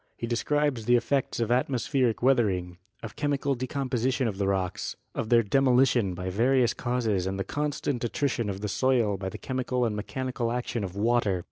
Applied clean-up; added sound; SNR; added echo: none; none; none; none.